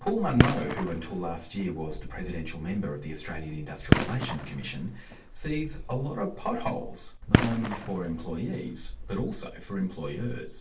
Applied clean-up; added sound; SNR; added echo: none; Fireworks; 0 dB; reverberation time 0.3 s.